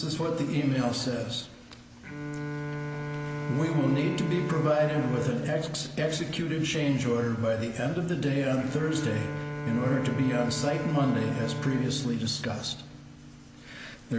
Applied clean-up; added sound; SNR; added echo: none; Bowed string instrument; 8 dB; none.